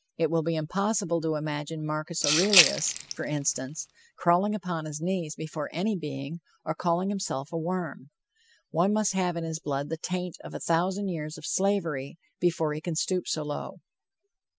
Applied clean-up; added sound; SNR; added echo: none; Rattle (instrument); -1 dB; none.